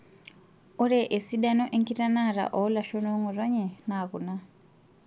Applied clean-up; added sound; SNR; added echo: none; none; none; none.